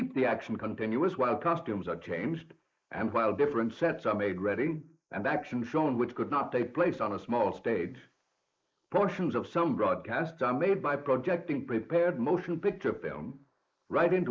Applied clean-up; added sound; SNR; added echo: neural mask model Resemble Enhance denoiser.